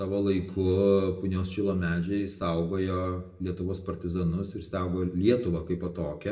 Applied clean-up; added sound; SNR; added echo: none; none; none; reverberation time 0.5 s.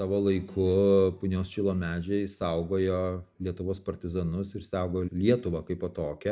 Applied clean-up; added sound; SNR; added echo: none; none; none; none.